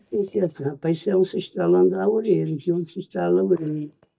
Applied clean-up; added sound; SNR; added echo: neural mask model DeepFilterNet 3.